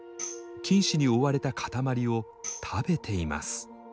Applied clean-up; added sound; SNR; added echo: none; Tambourine; 16 dB; none.